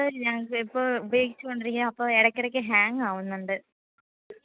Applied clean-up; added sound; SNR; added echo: neural mask model RNNoise.